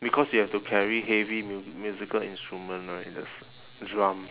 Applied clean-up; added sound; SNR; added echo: none; none; none; none.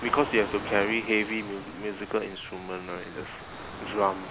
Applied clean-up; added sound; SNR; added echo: none; Waves, surf; 11 dB; none.